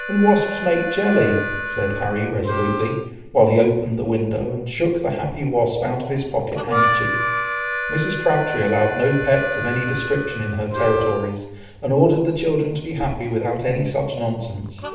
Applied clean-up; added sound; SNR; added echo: none; Harmonica; 7 dB; reverberation time 0.8 s.